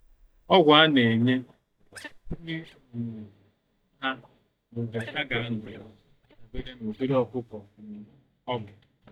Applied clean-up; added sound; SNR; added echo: neural mask model DeepFilterNet 3.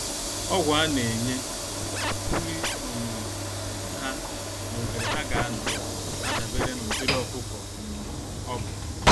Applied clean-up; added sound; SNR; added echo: none; Scratching (performance technique) + Sliding door / Train; -4 dB; none.